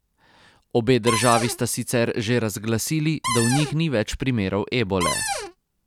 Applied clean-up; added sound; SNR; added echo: none; Cupboard open or close; 3 dB; none.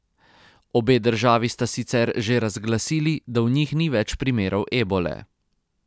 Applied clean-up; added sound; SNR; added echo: none; none; none; none.